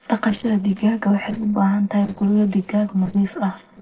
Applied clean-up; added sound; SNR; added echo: neural separator model SepFormer DNS4.